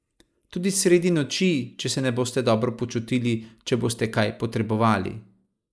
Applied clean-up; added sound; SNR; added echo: neural mask model Resemble Enhance denoiser.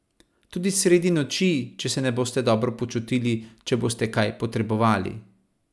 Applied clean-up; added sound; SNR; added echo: none; none; none; none.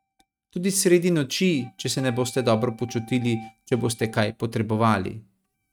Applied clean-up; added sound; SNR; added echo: neural mask model RNNoise.